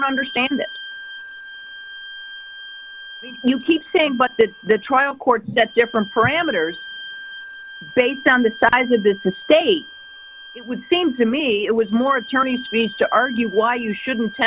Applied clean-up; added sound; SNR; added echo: none; Bowed string instrument; 15 dB; none.